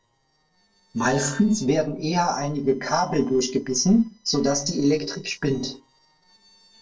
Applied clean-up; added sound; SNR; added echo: neural separator model SepFormer DNS4.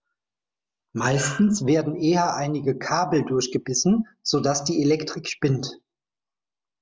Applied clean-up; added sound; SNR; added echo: none; none; none; none.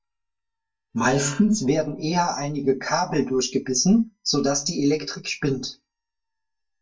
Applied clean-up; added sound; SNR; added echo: neural mask model DeepFilterNet 3.